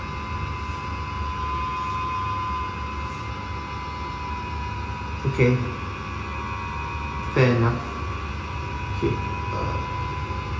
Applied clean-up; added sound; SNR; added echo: none; none; none; reverberation time 0.8 s.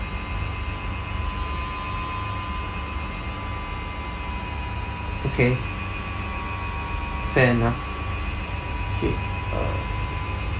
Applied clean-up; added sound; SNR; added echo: none; none; none; none.